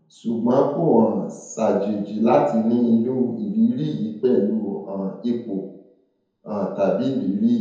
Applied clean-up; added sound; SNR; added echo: none; none; none; reverberation time 0.9 s.